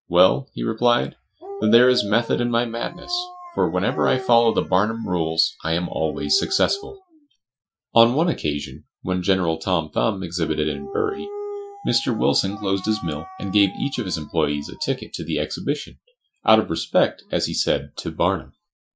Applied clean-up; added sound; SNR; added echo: classical method Wiener filter.